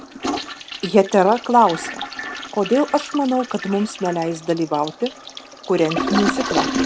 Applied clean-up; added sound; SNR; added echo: none; Toilet flush; 7 dB; none.